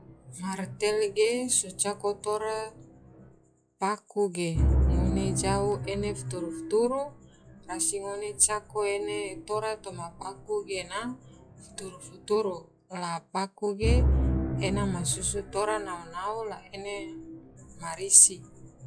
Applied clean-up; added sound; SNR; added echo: classical method log-MMSE.